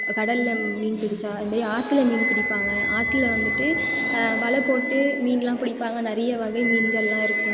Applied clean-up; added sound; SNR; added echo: none; Wind instrument, woodwind instrument; 3 dB; none.